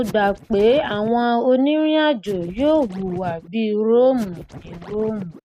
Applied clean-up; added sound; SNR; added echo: neural mask model RNNoise.